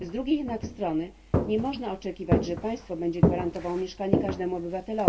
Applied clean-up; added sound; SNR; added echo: none; Walk, footsteps; -3 dB; reverberation time 0.2 s.